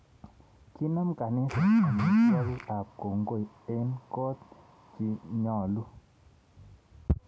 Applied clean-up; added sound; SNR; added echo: none; none; none; none.